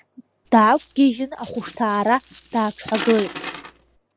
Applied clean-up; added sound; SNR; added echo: none; Coin (dropping); 11 dB; none.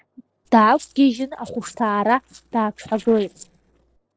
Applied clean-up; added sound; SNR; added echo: neural separator model SepFormer DNS4.